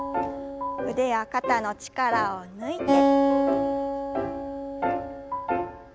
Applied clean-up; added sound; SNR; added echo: none; Acoustic guitar; -1 dB; none.